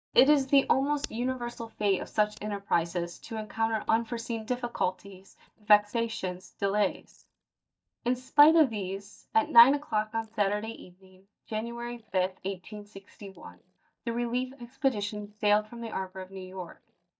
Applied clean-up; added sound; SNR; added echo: neural mask model DeepFilterNet 3.